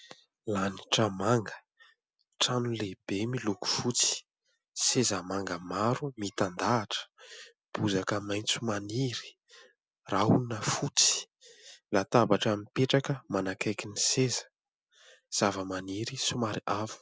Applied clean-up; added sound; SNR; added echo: none; none; none; none.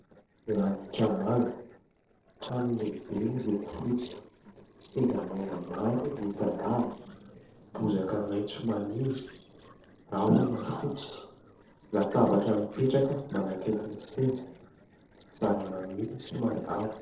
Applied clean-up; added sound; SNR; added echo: neural separator model SepFormer DNS4.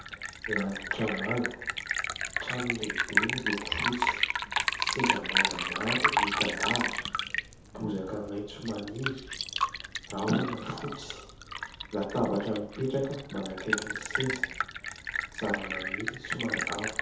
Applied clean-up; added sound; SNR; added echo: none; Liquid; -2 dB; reverberation time 0.8 s.